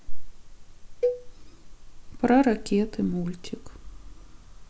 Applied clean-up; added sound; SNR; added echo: none; Cowbell; 7 dB; none.